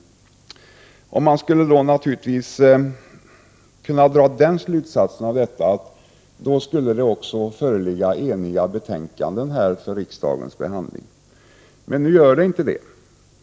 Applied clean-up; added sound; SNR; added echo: none; none; none; none.